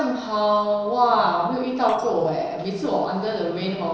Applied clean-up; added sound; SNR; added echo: neural separator model SepFormer DNS4.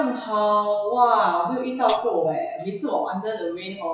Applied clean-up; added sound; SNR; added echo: classical method WPE with log-MMSE.